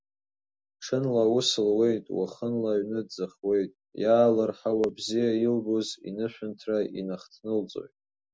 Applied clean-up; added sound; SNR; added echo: none; none; none; none.